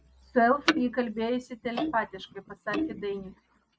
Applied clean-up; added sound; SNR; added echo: neural mask model RNNoise.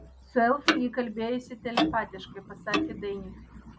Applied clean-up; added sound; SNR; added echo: none; Clock; 2 dB; none.